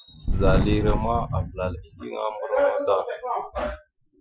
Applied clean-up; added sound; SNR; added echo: classical method Wiener filter.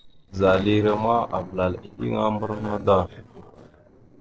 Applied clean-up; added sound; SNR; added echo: neural separator model SepFormer DNS4.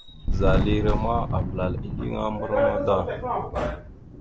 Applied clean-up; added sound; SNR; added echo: none; Thunder; 1 dB; none.